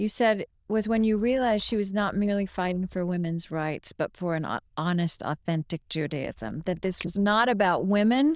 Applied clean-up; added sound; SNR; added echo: neural diffusion model UNIVERSE++.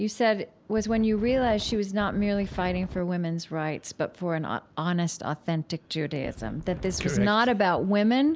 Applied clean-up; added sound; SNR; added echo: none; Wind; 13 dB; none.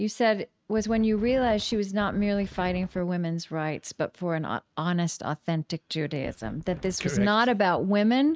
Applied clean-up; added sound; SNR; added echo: neural mask model RNNoise.